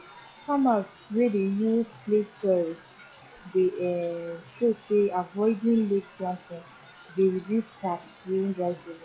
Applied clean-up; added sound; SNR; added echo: classical method log-MMSE.